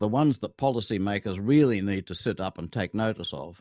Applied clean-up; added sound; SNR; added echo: neural mask model DeepFilterNet 3.